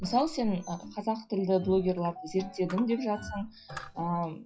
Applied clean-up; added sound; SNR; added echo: classical method WPE with log-MMSE.